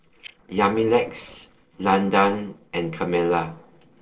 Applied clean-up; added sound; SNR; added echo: neural separator model SepFormer DNS4.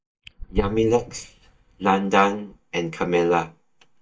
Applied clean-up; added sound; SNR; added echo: neural mask model DeepFilterNet 3.